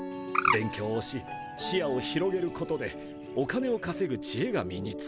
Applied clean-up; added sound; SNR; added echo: none; Bird; 5 dB; none.